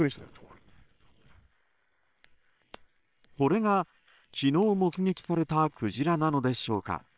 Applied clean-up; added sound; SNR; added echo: neural separator model SepFormer WHAM!.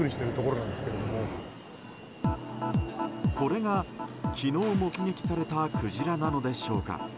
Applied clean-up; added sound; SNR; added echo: none; Alarm; 14 dB; none.